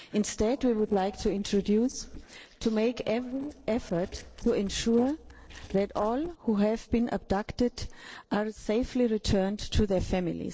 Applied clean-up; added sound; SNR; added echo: neural separator model SepFormer DNS4.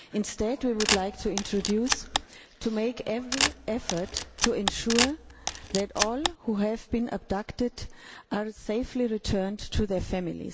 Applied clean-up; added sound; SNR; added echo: none; Camera; 1 dB; none.